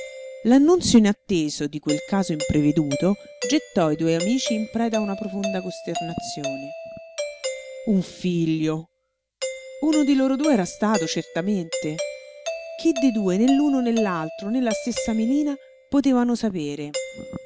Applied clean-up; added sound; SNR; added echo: none; Doorbell; 11 dB; none.